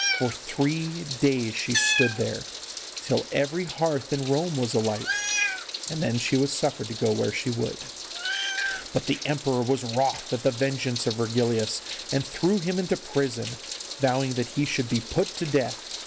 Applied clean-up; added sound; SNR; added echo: none; Meow; 6 dB; none.